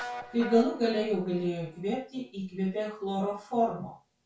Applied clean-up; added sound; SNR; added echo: none; Guitar; 16 dB; reverberation time 0.2 s.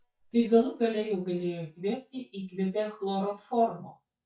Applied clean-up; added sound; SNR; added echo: neural mask model DeepFilterNet 3.